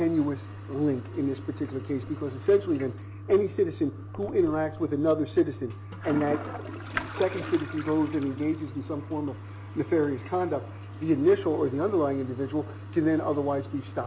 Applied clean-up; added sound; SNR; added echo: none; Toilet flush; 11 dB; none.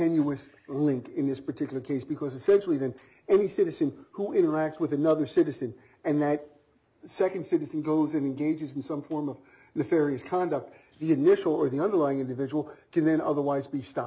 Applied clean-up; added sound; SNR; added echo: none; none; none; none.